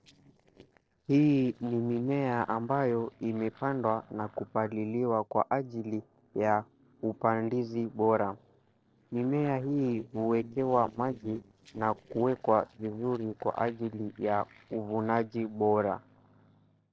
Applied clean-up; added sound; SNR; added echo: neural separator model SepFormer DNS4.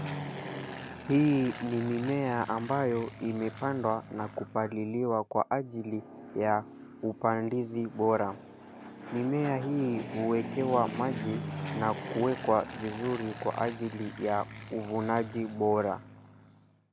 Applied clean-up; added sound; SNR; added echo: none; Fixed-wing aircraft, airplane; 11 dB; none.